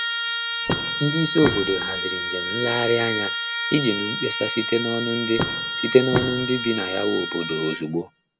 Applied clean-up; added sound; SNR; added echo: none; Walk, footsteps + Trumpet; 2 dB; none.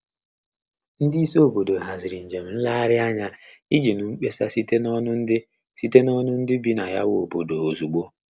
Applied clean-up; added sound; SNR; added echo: none; none; none; none.